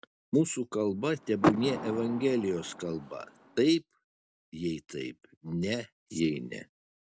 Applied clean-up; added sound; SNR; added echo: none; Door / Car; 3 dB; none.